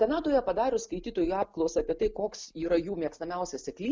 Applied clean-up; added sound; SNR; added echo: none; none; none; none.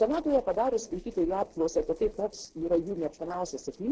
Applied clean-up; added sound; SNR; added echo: neural separator model SepFormer DNS4.